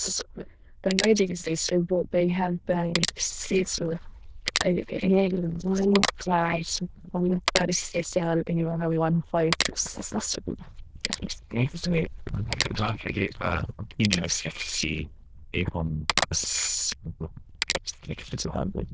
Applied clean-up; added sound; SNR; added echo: neural diffusion model UNIVERSE++.